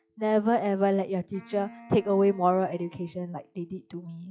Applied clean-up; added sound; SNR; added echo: classical method log-MMSE.